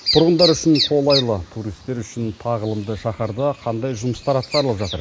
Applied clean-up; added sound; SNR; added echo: neural mask model Resemble Enhance denoiser.